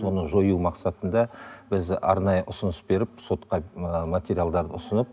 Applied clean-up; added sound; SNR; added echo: none; none; none; none.